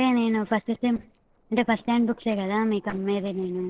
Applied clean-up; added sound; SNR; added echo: neural separator model SepFormer DNS4.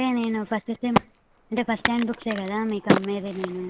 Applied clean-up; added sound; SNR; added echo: none; Crack; 2 dB; none.